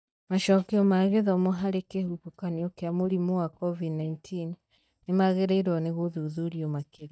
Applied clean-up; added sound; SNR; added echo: neural mask model DeepFilterNet 3.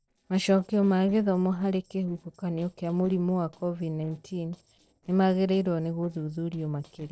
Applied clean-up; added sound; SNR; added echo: neural separator model SepFormer DNS4.